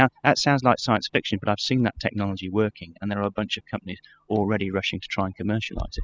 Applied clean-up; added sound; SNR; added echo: classical method spectral subtraction.